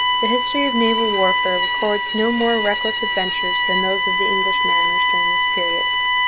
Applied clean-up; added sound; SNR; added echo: none; Bowed string instrument; -4 dB; none.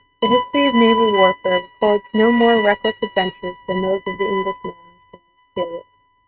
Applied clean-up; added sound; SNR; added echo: neural mask model RNNoise.